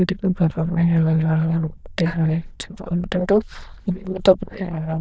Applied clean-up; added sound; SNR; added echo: neural diffusion model UNIVERSE++.